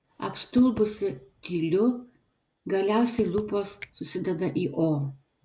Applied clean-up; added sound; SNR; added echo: none; Finger snapping + Fireworks; 20 dB; none.